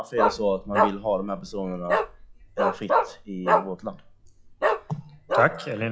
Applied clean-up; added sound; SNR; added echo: classical method log-MMSE.